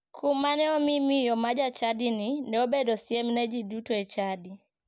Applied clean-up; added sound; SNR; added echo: none; none; none; none.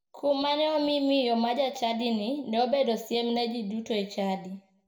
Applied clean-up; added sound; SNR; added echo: none; none; none; reverberation time 0.5 s.